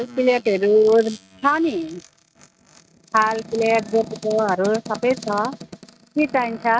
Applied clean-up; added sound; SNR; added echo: neural mask model RNNoise.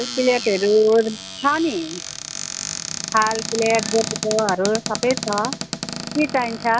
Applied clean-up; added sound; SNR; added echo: none; Cupboard open or close; 8 dB; none.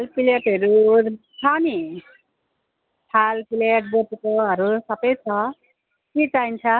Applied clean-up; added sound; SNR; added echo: none; none; none; none.